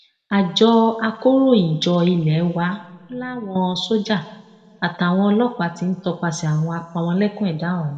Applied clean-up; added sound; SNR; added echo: none; none; none; reverberation time 1.6 s.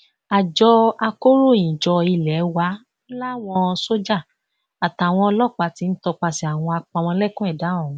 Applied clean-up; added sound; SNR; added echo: none; none; none; none.